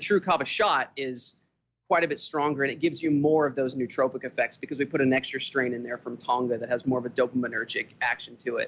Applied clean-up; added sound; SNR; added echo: none; none; none; none.